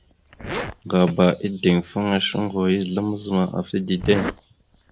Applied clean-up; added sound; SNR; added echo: none; Zipper (clothing); 13 dB; none.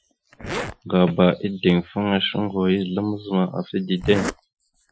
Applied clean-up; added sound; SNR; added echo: classical method Wiener filter.